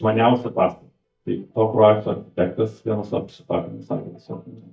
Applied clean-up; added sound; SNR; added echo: neural mask model DeepFilterNet 3.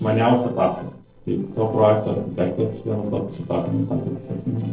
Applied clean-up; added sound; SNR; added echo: neural separator model SepFormer DNS4.